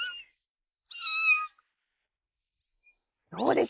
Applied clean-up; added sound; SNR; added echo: neural mask model Resemble Enhance denoiser.